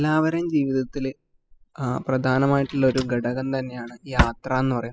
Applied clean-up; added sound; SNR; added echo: classical method spectral subtraction.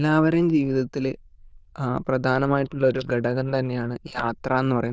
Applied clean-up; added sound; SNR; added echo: neural diffusion model UNIVERSE++.